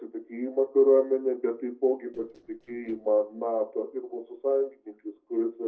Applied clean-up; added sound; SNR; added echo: neural separator model SepFormer DNS4.